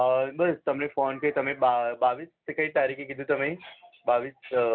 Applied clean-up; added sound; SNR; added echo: none; none; none; none.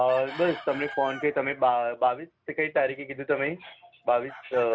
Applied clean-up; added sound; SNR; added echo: none; Chicken, rooster; 18 dB; none.